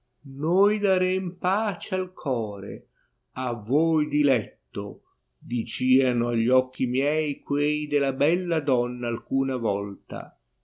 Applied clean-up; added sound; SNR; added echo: none; none; none; none.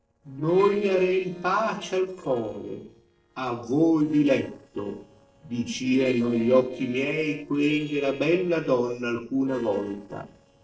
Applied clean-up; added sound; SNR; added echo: neural separator model SepFormer DNS4.